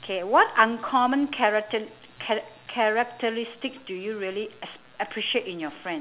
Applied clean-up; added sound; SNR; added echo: none; none; none; none.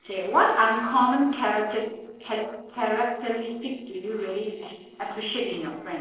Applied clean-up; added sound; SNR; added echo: neural separator model SepFormer DNS4.